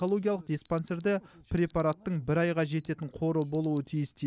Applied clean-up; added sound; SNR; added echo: none; Alarm; 13 dB; none.